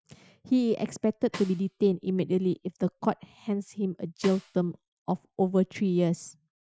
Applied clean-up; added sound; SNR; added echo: classical method Wiener filter.